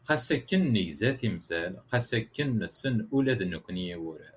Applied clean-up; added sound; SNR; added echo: none; none; none; none.